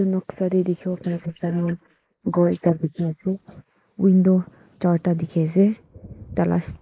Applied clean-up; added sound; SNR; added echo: neural mask model Resemble Enhance denoiser.